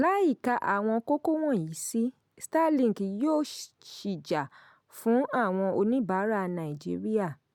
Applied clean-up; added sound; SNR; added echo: none; none; none; none.